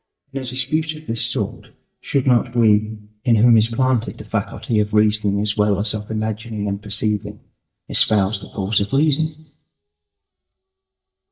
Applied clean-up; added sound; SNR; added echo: neural mask model DeepFilterNet 3.